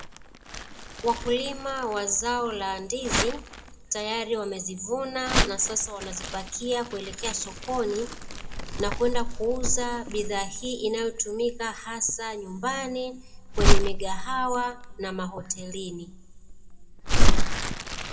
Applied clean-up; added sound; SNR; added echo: none; Crumpling, crinkling; -5 dB; reverberation time 2.4 s.